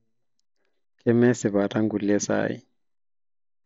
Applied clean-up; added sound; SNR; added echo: none; none; none; none.